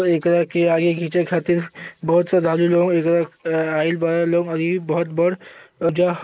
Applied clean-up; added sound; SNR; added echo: neural mask model Resemble Enhance denoiser.